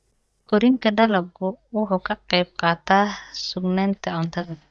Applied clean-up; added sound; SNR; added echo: neural mask model DeepFilterNet 3.